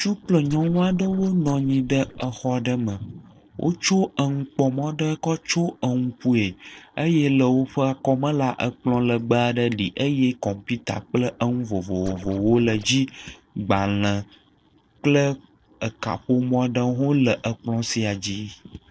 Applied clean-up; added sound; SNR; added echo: neural separator model SepFormer DNS4.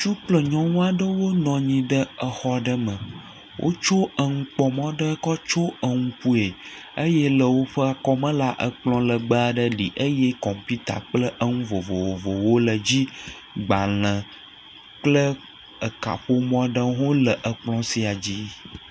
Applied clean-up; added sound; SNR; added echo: none; none; none; none.